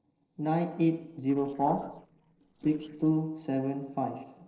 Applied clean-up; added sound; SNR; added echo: neural separator model SepFormer DNS4.